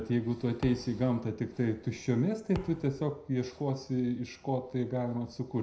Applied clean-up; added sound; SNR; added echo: none; Thump, thud; 17 dB; reverberation time 0.5 s.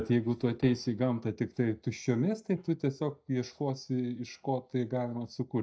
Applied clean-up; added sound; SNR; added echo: neural mask model DeepFilterNet 3.